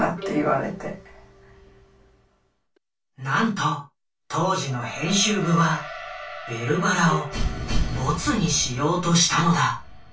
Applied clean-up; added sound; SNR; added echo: none; Bowed string instrument; 17 dB; reverberation time 0.2 s.